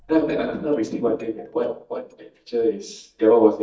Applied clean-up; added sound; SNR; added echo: neural mask model DeepFilterNet 3.